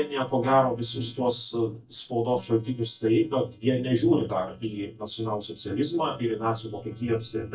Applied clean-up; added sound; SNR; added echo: neural mask model DeepFilterNet 3.